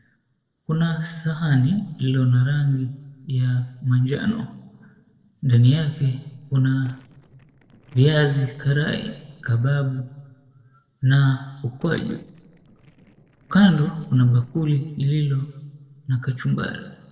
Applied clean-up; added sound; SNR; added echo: neural separator model SepFormer DNS4.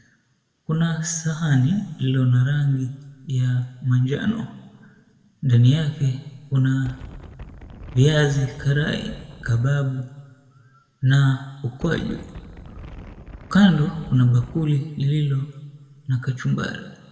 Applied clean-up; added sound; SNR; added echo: none; Wind; 17 dB; reverberation time 1.4 s.